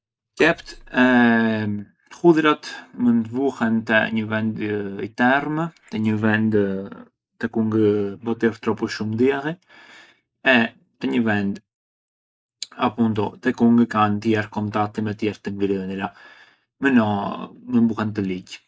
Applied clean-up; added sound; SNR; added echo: neural mask model Resemble Enhance denoiser.